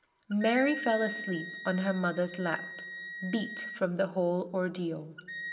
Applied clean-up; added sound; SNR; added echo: none; Wind instrument, woodwind instrument; 11 dB; reverberation time 1.5 s.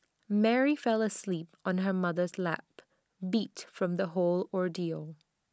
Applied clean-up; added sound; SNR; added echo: none; none; none; none.